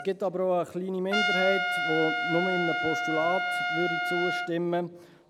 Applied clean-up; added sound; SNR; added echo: none; Trumpet; 1 dB; none.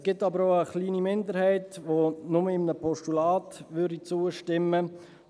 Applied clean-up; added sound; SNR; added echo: none; none; none; none.